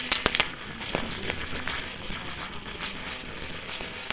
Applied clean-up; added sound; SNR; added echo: neural separator model SepFormer WHAMR!.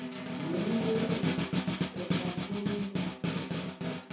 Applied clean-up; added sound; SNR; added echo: none; Snare drum; -4 dB; reverberation time 0.9 s.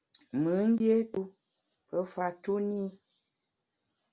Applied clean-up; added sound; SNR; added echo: none; none; none; none.